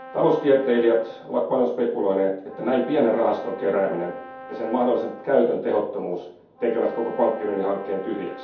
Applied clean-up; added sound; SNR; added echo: none; Brass instrument; 18 dB; reverberation time 0.6 s.